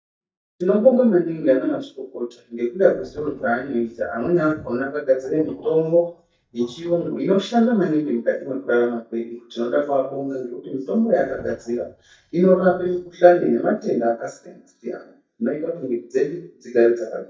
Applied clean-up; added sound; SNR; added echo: neural mask model DeepFilterNet 3.